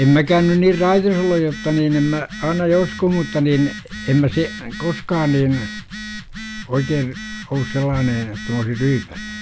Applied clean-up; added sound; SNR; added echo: none; Telephone; 13 dB; none.